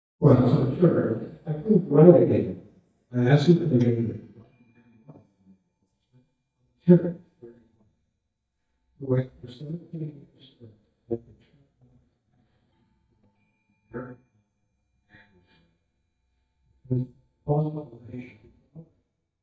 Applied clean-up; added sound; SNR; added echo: neural mask model DeepFilterNet 3.